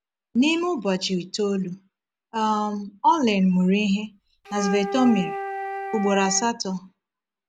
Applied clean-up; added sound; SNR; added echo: none; Wind instrument, woodwind instrument; 7 dB; none.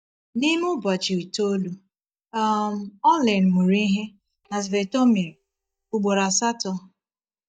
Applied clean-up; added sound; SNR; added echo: neural mask model DeepFilterNet 3.